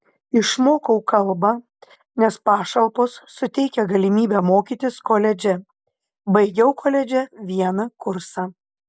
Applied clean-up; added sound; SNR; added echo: none; none; none; none.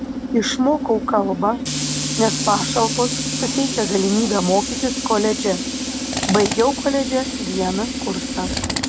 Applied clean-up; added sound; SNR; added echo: none; Tools; 3 dB; none.